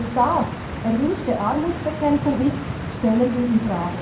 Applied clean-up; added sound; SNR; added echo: none; Stream; 8 dB; reverberation time 0.4 s.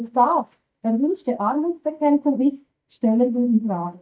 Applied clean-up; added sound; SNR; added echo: neural mask model DeepFilterNet 3.